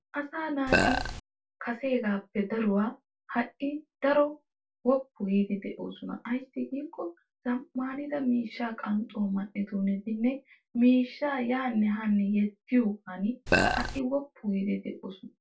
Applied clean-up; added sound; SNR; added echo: none; Burping, eructation; -4 dB; reverberation time 0.2 s.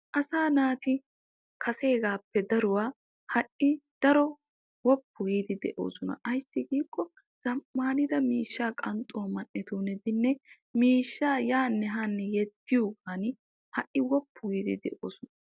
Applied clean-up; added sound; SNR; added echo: none; none; none; none.